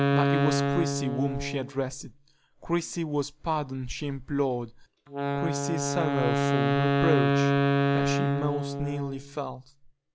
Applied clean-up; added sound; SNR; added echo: none; Wind instrument, woodwind instrument; -3 dB; none.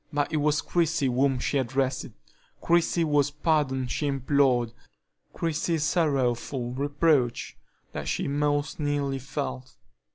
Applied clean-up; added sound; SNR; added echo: none; none; none; none.